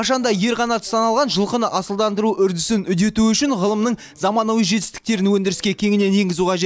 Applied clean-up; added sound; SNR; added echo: none; none; none; none.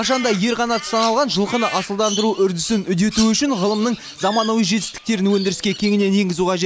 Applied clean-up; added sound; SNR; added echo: none; Crow; 13 dB; none.